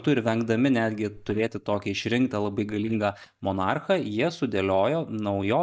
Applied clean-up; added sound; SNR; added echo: neural mask model DeepFilterNet 3.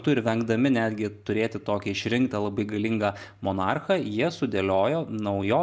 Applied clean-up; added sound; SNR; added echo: none; none; none; none.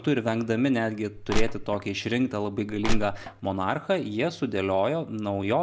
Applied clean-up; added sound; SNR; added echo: none; Crushing; -2 dB; none.